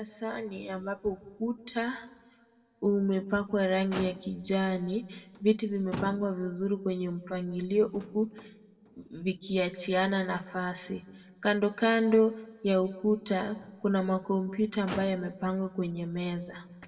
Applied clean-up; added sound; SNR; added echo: none; Motor vehicle (road); 19 dB; reverberation time 0.9 s.